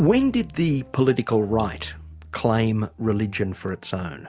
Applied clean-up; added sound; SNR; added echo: none; none; none; none.